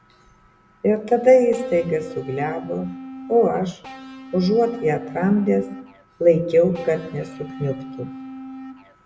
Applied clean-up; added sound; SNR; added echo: none; Electric guitar / Bass guitar; 14 dB; none.